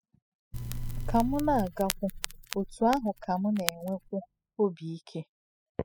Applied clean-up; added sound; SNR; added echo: classical method spectral subtraction.